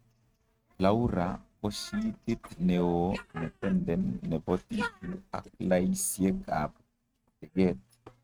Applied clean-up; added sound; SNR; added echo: neural mask model RNNoise.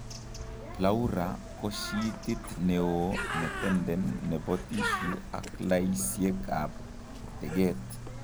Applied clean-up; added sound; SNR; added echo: none; Bird; 7 dB; none.